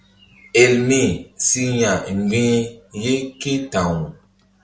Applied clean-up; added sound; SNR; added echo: none; none; none; none.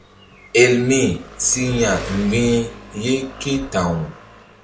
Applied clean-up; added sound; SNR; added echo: none; Bass drum + Engine; 16 dB; none.